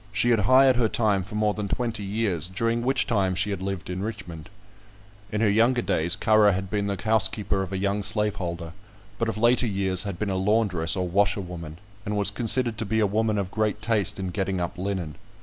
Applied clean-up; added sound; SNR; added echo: none; none; none; none.